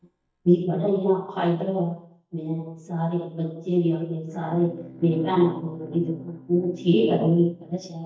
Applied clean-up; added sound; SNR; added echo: neural mask model DeepFilterNet 3.